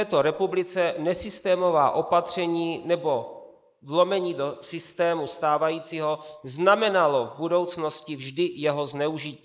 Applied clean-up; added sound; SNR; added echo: neural mask model Resemble Enhance denoiser.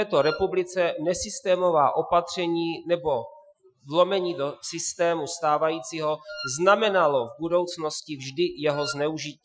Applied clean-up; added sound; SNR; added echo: classical method Wiener filter.